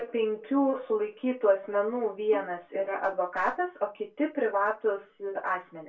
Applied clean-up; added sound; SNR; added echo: none; Bowed string instrument; 19 dB; reverberation time 0.2 s.